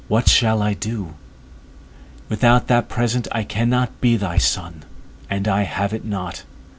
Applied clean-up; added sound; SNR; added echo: none; Bass drum; 9 dB; none.